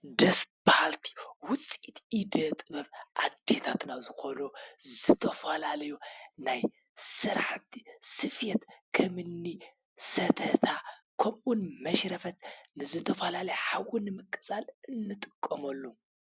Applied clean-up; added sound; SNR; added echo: none; none; none; none.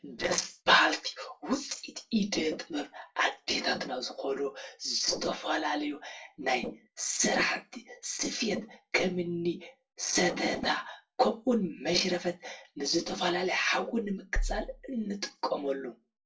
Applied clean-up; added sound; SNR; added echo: neural separator model SepFormer DNS4.